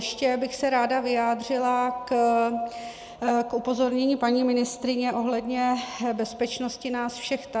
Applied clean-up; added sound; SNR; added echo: none; none; none; none.